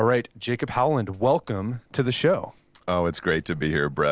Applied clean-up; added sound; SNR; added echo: neural separator model SepFormer DNS4.